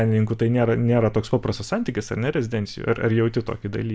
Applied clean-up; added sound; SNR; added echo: none; none; none; none.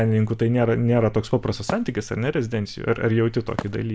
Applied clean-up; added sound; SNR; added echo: none; Wood; 18 dB; none.